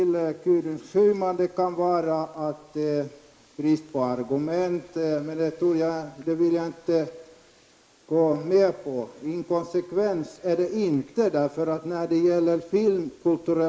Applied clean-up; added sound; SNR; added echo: neural mask model Resemble Enhance denoiser.